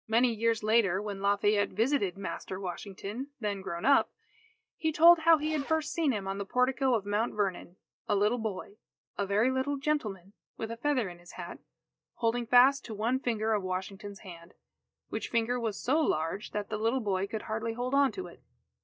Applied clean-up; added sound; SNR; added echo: neural mask model DeepFilterNet 3.